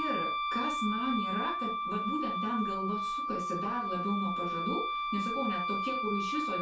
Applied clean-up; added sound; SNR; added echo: none; Wind instrument, woodwind instrument; -2 dB; reverberation time 0.2 s.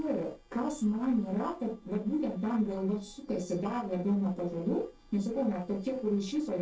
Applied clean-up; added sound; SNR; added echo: neural separator model SepFormer DNS4.